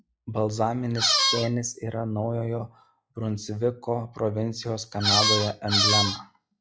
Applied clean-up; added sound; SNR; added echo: classical method log-MMSE.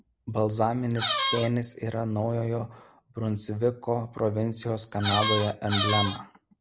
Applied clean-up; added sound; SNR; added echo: none; Squeak; -5 dB; none.